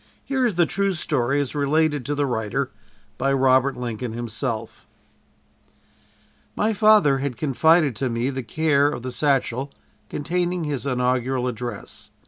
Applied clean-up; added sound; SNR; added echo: none; none; none; none.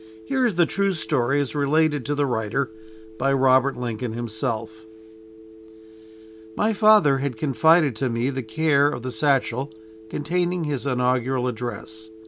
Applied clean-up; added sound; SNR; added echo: none; Telephone; 20 dB; none.